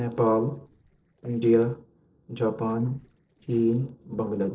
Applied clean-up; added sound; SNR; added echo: neural separator model SepFormer DNS4.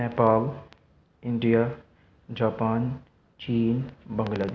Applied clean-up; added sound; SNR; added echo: none; none; none; none.